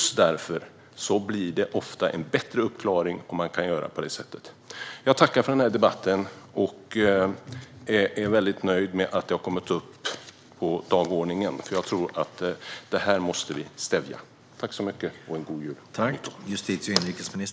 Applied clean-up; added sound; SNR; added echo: none; none; none; none.